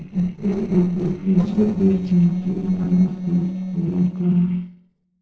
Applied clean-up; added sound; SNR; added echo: neural separator model SepFormer DNS4.